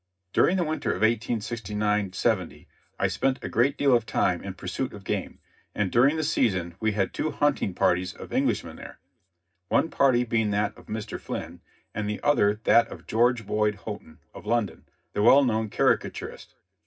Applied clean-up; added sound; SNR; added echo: none; none; none; reverberation time 0.4 s.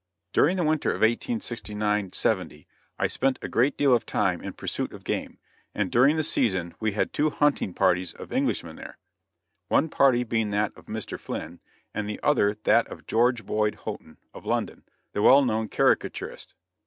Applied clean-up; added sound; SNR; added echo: none; none; none; none.